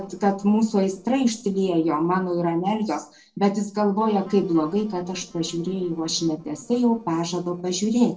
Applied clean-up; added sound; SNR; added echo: neural separator model SepFormer DNS4.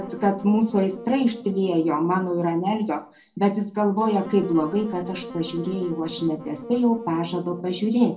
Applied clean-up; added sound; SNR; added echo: none; Wind instrument, woodwind instrument; 15 dB; reverberation time 0.3 s.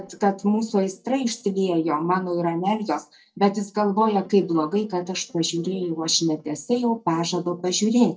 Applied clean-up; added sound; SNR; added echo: neural mask model DeepFilterNet 3.